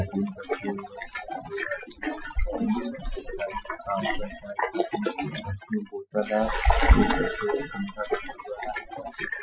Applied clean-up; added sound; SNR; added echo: classical method Wiener filter.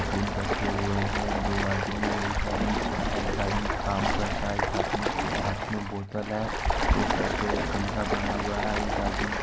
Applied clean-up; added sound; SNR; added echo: none; Stream; -4 dB; none.